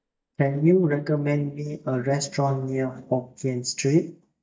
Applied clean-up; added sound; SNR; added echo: neural mask model DeepFilterNet 3.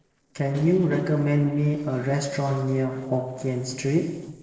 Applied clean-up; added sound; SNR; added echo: neural separator model SepFormer DNS4.